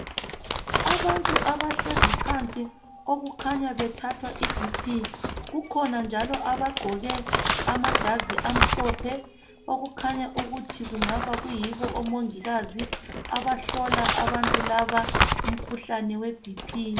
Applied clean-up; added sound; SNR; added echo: none; Crumpling, crinkling; -1 dB; reverberation time 0.4 s.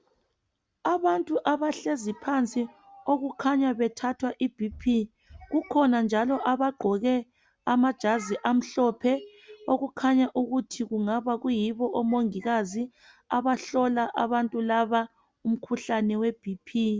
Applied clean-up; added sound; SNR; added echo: none; none; none; none.